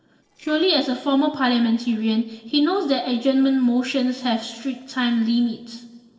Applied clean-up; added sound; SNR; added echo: neural separator model SepFormer DNS4.